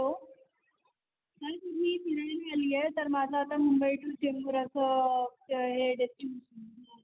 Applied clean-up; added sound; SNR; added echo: none; none; none; none.